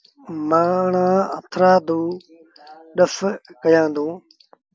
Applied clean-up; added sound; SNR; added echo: none; none; none; none.